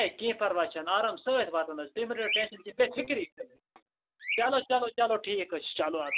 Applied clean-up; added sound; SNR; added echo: none; Bird vocalization, bird call, bird song; 10 dB; none.